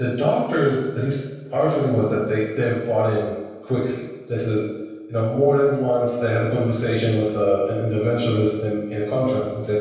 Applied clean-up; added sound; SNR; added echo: none; none; none; reverberation time 1.2 s.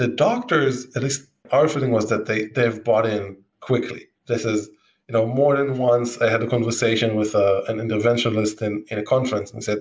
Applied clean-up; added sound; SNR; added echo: none; none; none; none.